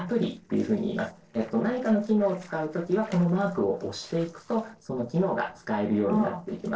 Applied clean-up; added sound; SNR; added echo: neural separator model SepFormer DNS4.